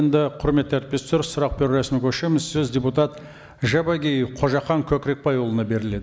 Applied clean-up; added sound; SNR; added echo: none; Cupboard open or close; 18 dB; none.